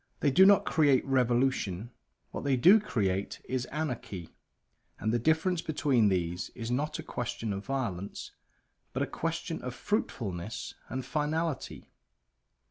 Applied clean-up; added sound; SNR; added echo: none; none; none; none.